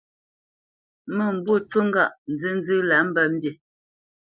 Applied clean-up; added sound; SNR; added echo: neural mask model Resemble Enhance denoiser.